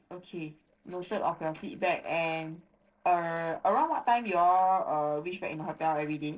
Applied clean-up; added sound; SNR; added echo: neural separator model SepFormer DNS4.